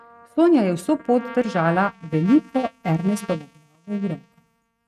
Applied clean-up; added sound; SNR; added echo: neural mask model RNNoise.